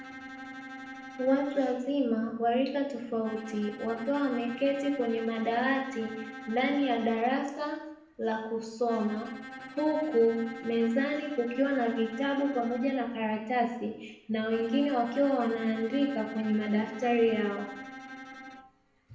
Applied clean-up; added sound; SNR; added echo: none; Bowed string instrument; 15 dB; reverberation time 0.7 s.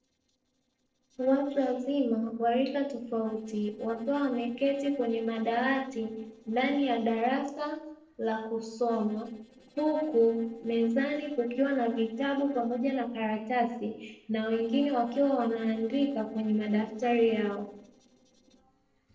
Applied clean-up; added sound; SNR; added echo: neural separator model SepFormer DNS4.